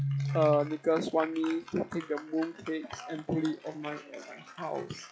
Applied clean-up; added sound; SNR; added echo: classical method log-MMSE.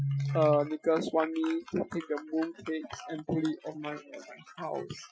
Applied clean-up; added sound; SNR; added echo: classical method Wiener filter.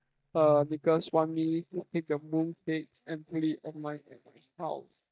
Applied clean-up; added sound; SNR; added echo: neural mask model DeepFilterNet 3.